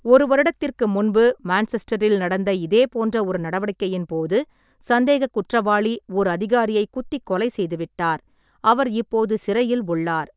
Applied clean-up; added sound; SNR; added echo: none; none; none; none.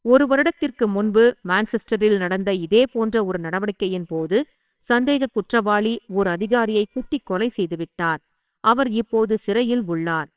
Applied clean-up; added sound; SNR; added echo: neural separator model SepFormer WHAMR!.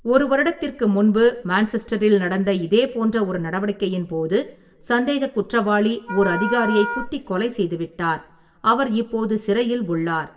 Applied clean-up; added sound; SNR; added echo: none; Wind instrument, woodwind instrument; 9 dB; reverberation time 0.5 s.